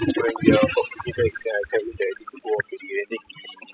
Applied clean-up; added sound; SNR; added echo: classical method spectral subtraction.